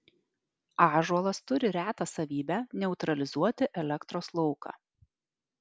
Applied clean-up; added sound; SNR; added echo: none; none; none; none.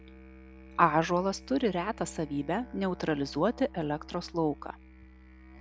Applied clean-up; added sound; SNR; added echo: none; Musical instrument; 18 dB; none.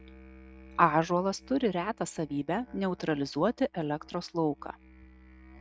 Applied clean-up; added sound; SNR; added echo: neural mask model RNNoise.